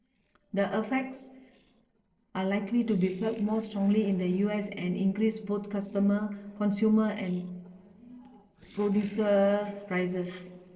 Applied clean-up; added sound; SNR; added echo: neural separator model SepFormer DNS4.